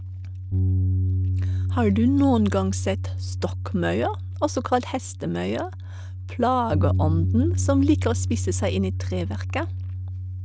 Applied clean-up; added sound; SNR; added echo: none; Bass guitar; 0 dB; none.